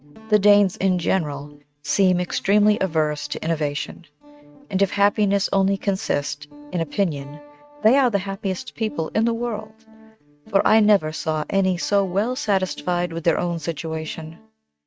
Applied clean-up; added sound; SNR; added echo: neural mask model RNNoise.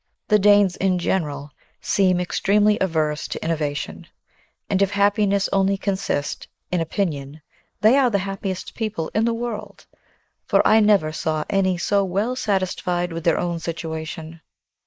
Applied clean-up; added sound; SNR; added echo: neural mask model Resemble Enhance denoiser.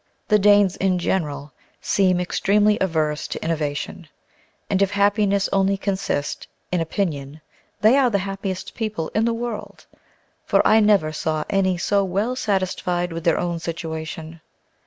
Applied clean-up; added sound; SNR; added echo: none; none; none; none.